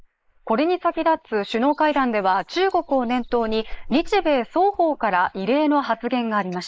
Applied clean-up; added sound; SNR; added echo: neural mask model Resemble Enhance denoiser.